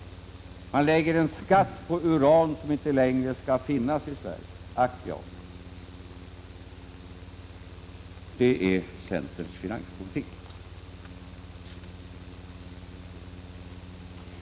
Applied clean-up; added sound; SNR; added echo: none; Mechanical fan; 14 dB; none.